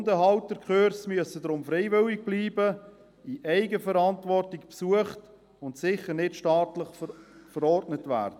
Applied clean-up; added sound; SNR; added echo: none; none; none; none.